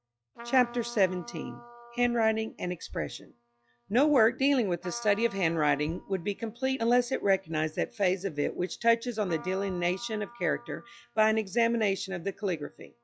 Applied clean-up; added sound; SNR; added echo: classical method log-MMSE.